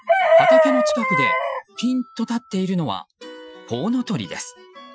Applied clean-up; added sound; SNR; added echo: classical method Wiener filter.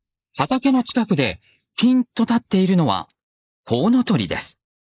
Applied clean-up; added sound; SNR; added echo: neural mask model Resemble Enhance denoiser.